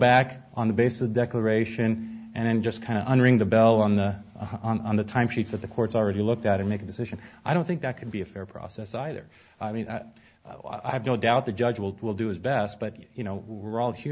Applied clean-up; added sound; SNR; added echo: none; none; none; none.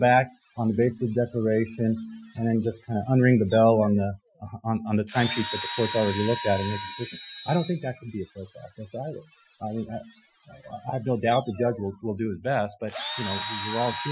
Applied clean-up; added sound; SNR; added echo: classical method Wiener filter.